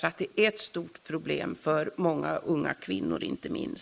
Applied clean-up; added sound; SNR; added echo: neural mask model Resemble Enhance denoiser.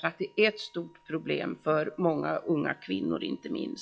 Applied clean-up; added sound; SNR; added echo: classical method log-MMSE.